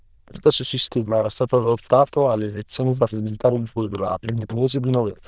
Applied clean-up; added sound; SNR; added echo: neural diffusion model UNIVERSE++.